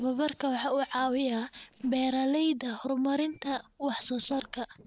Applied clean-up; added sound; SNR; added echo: neural separator model SepFormer DNS4.